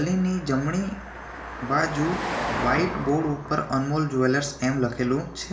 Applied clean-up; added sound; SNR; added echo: none; Car passing by; 9 dB; reverberation time 0.5 s.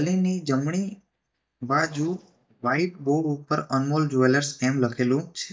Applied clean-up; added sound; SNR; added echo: neural mask model DeepFilterNet 3.